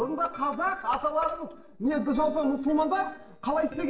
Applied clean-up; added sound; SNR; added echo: neural separator model SepFormer DNS4.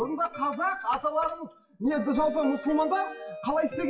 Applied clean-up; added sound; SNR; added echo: classical method WPE with log-MMSE.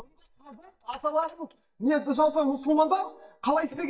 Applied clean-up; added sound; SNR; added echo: neural mask model DeepFilterNet 3.